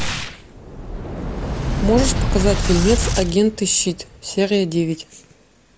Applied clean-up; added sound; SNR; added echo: none; Boom; 2 dB; none.